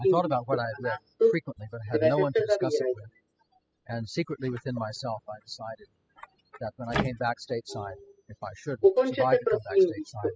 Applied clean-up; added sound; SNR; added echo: classical method spectral subtraction.